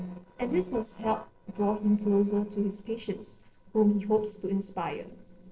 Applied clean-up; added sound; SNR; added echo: neural separator model SepFormer DNS4.